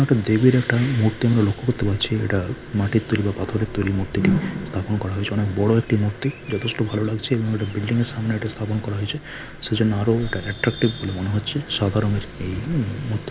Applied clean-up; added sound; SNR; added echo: none; Bird vocalization, bird call, bird song; 19 dB; none.